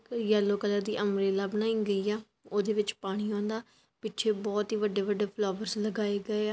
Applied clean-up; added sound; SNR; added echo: none; none; none; none.